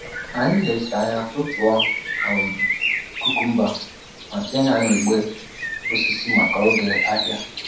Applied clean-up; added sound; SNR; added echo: none; Bird; 3 dB; reverberation time 0.7 s.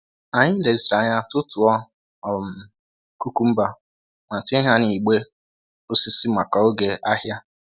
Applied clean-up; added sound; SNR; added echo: none; none; none; none.